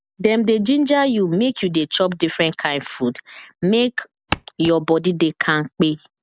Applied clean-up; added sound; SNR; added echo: none; Walk, footsteps; 7 dB; none.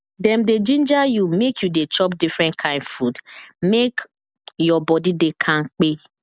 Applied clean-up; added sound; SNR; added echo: none; none; none; none.